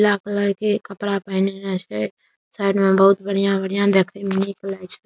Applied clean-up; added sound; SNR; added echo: none; none; none; none.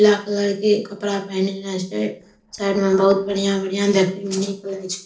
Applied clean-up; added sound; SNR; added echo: neural separator model SepFormer DNS4.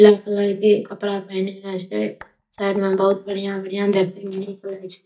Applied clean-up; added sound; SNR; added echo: neural mask model DeepFilterNet 3.